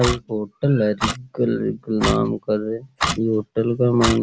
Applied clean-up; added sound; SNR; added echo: none; Clock; 7 dB; none.